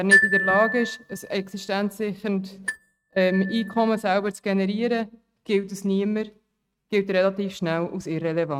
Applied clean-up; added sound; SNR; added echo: neural mask model RNNoise.